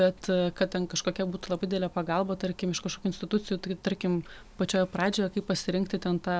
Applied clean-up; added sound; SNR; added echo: none; none; none; none.